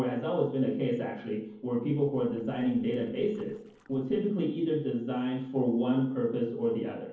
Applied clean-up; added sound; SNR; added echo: neural separator model SepFormer DNS4.